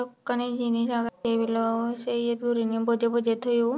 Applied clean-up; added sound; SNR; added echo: none; none; none; none.